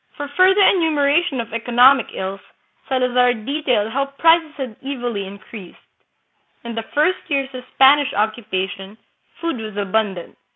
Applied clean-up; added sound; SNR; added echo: none; none; none; none.